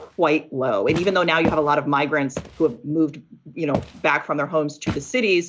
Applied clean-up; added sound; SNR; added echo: none; Walk, footsteps; 12 dB; none.